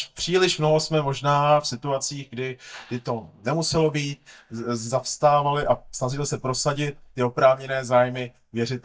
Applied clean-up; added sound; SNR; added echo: neural mask model DeepFilterNet 3.